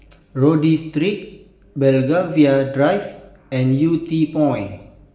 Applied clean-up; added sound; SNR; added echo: none; none; none; reverberation time 0.8 s.